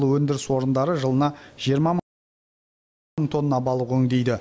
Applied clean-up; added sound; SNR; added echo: none; none; none; none.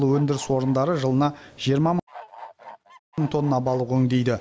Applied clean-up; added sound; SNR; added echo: none; Bird / Fowl; 19 dB; none.